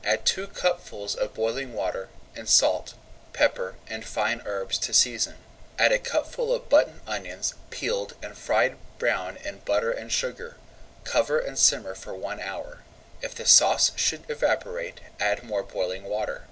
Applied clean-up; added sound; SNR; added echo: none; none; none; none.